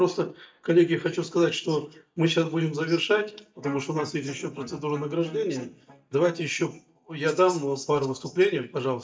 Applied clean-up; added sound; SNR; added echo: neural mask model DeepFilterNet 3.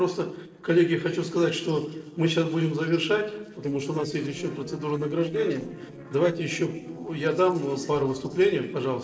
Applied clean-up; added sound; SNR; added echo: neural separator model SepFormer DNS4.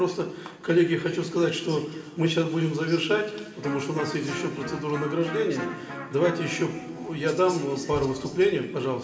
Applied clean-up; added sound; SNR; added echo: none; Electric guitar; 14 dB; reverberation time 2.9 s.